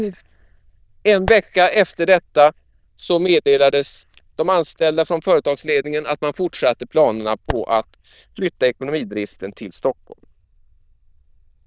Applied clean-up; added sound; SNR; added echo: neural diffusion model UNIVERSE++.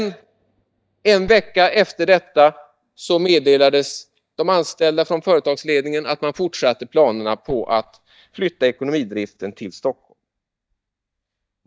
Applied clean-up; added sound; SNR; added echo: neural mask model DeepFilterNet 3.